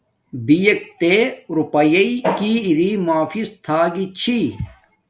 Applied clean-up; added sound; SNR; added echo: none; none; none; none.